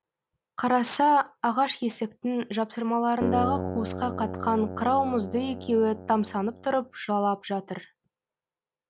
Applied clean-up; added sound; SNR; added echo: none; Keyboard (musical); 7 dB; none.